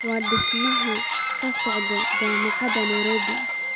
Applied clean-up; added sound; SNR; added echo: none; Bird / Fowl + Ringtone; -5 dB; none.